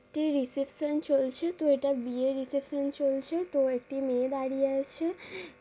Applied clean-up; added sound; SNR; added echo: none; none; none; none.